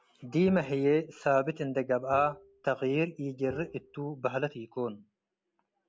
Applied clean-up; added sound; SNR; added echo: none; Bowed string instrument; 17 dB; none.